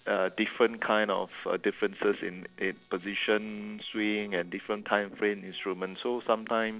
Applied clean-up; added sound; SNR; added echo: neural separator model SepFormer DNS4.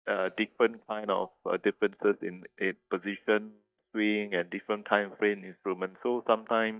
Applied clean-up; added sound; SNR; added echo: neural mask model DeepFilterNet 3.